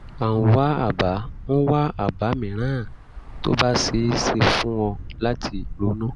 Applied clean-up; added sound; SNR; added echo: none; Traffic noise, roadway noise / Bus; 13 dB; none.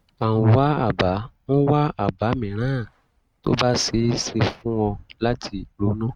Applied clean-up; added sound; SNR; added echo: neural mask model RNNoise.